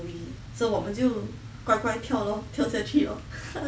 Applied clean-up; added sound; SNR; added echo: none; none; none; none.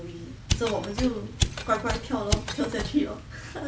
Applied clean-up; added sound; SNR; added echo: none; Mechanisms; 1 dB; none.